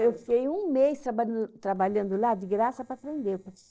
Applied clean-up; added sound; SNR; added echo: neural separator model SepFormer DNS4.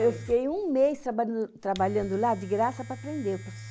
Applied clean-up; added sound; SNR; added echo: none; Domestic sounds, home sounds; 15 dB; none.